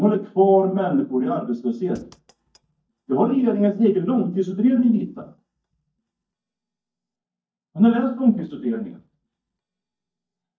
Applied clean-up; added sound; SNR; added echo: neural mask model DeepFilterNet 3.